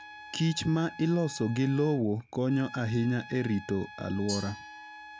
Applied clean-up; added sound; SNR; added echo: none; Glass + Trumpet; 16 dB; none.